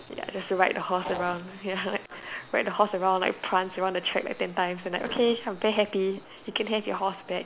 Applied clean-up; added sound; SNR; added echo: none; none; none; none.